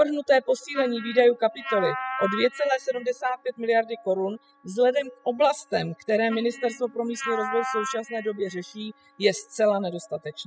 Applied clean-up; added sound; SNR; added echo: classical method spectral subtraction.